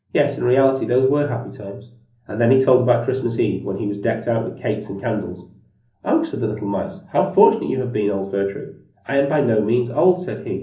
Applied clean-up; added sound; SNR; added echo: none; none; none; reverberation time 0.6 s.